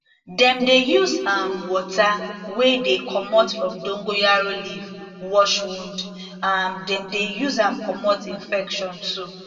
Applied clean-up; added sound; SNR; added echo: none; none; none; reverberation time 1.8 s.